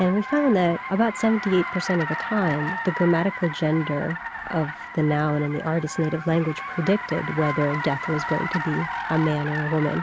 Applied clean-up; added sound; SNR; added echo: none; Car; 8 dB; none.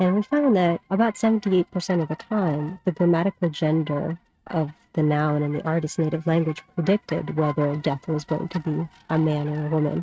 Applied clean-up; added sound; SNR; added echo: neural mask model RNNoise.